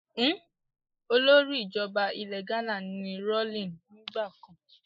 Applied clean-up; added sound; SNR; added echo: neural mask model Resemble Enhance denoiser.